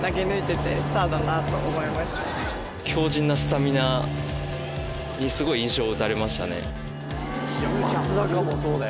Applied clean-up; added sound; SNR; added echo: none; Bowed string instrument; 5 dB; none.